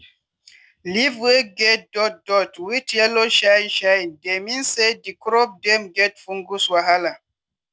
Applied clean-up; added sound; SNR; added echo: none; none; none; none.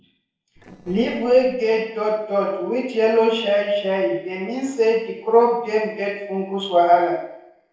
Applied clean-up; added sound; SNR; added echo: neural separator model SepFormer DNS4.